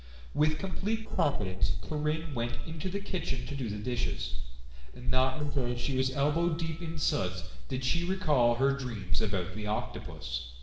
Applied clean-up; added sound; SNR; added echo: neural separator model SepFormer DNS4.